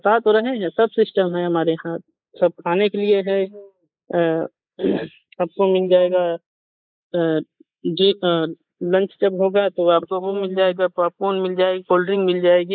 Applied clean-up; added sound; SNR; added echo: neural mask model Resemble Enhance denoiser.